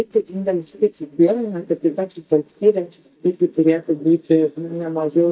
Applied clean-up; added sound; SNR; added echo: neural mask model DeepFilterNet 3.